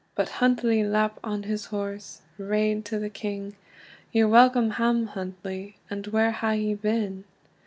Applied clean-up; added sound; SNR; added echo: none; none; none; none.